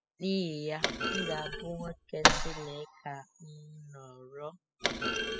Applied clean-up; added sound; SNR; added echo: classical method spectral subtraction.